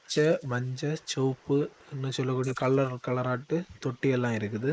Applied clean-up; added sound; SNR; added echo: neural mask model Resemble Enhance denoiser.